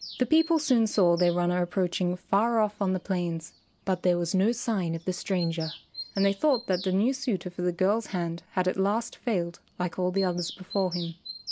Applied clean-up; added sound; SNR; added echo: none; Bird vocalization, bird call, bird song; 18 dB; none.